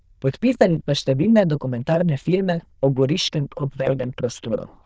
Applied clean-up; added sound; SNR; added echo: neural diffusion model UNIVERSE++.